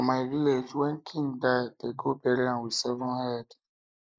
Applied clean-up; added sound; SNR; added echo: neural mask model Resemble Enhance denoiser.